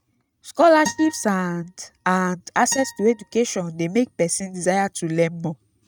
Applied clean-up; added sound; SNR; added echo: neural mask model RNNoise.